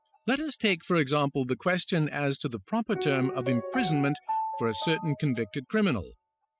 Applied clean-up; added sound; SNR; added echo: classical method spectral subtraction.